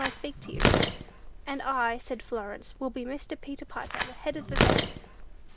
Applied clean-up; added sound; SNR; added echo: none; Tearing; -4 dB; none.